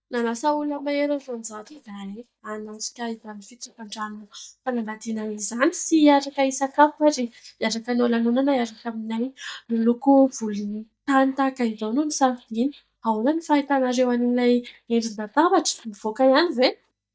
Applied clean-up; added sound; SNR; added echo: neural mask model DeepFilterNet 3.